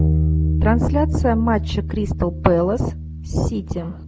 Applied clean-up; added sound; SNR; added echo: none; Bass guitar; 0 dB; none.